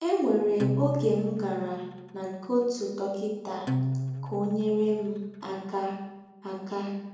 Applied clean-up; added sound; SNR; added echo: none; Acoustic guitar; 5 dB; reverberation time 0.9 s.